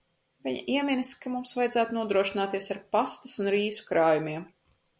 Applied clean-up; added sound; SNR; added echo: none; none; none; none.